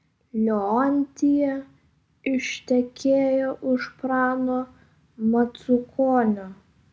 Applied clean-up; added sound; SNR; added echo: none; none; none; none.